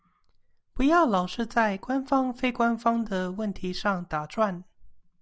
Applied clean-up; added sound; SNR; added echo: none; none; none; none.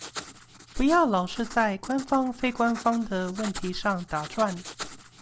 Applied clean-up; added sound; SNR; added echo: none; Writing; 16 dB; none.